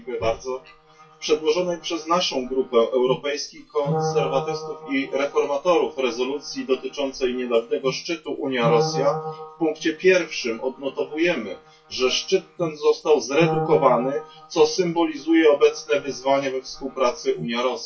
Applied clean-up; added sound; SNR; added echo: classical method WPE with log-MMSE.